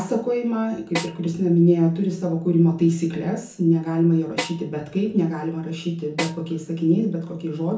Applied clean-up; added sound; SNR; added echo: none; Snare drum; 12 dB; reverberation time 0.6 s.